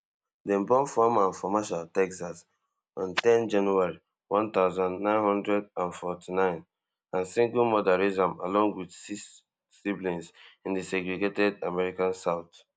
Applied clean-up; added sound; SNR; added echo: none; none; none; none.